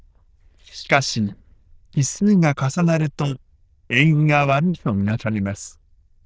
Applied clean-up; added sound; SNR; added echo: neural diffusion model UNIVERSE++.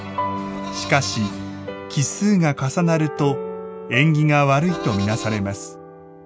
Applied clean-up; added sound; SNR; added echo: none; Livestock, farm animals, working animals; 15 dB; none.